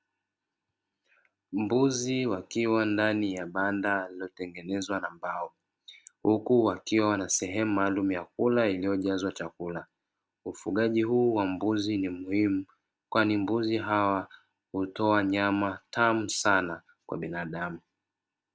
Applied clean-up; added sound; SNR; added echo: none; none; none; none.